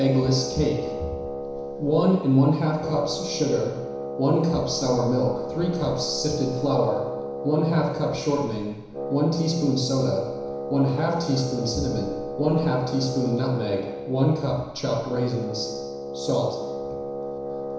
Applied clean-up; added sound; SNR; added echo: none; Wind instrument, woodwind instrument; 7 dB; reverberation time 1.0 s.